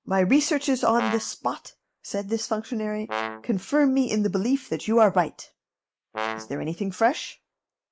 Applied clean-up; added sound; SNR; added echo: neural mask model Resemble Enhance denoiser.